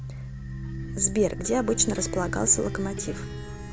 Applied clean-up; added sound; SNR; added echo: none; Plucked string instrument; 7 dB; none.